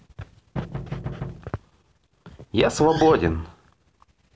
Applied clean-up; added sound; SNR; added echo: none; Knock; 9 dB; none.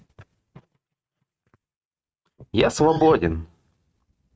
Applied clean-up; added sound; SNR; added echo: neural mask model RNNoise.